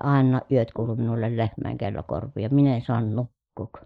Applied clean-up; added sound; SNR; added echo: neural mask model Resemble Enhance denoiser.